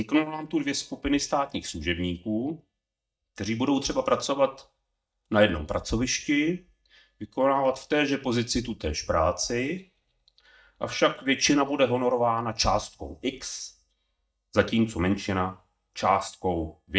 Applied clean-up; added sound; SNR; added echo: neural mask model DeepFilterNet 3.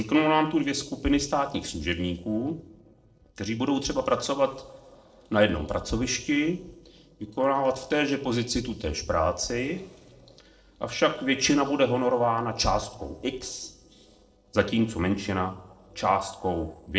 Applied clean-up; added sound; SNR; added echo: neural separator model SepFormer DNS4.